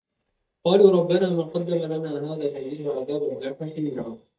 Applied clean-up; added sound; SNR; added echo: neural mask model DeepFilterNet 3.